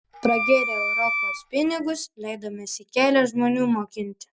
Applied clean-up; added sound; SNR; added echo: none; Wind instrument, woodwind instrument; 2 dB; none.